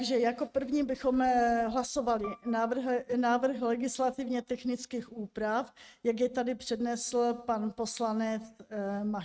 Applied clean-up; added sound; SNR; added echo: neural mask model RNNoise.